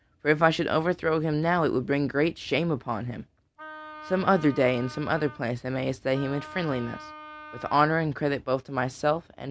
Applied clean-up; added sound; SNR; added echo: none; Wind instrument, woodwind instrument; 17 dB; none.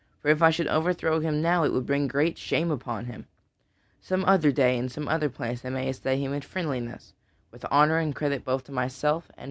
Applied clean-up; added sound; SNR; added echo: none; none; none; none.